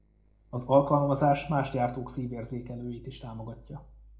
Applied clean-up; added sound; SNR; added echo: neural separator model SepFormer DNS4.